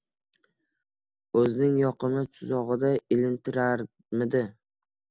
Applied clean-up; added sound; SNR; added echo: none; none; none; none.